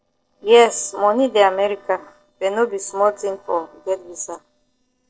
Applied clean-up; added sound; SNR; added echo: neural separator model SepFormer DNS4.